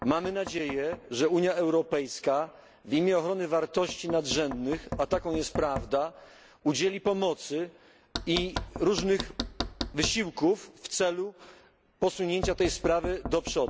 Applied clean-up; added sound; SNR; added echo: none; Knock; 11 dB; none.